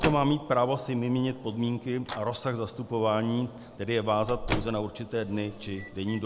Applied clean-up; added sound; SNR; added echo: none; Microwave oven; 10 dB; none.